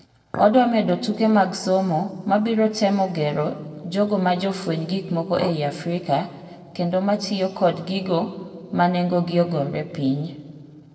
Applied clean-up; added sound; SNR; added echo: neural separator model SepFormer DNS4.